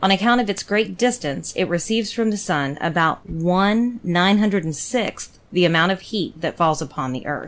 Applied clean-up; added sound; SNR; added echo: none; none; none; none.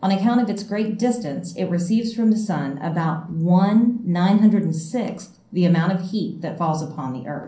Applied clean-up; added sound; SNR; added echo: none; none; none; reverberation time 0.6 s.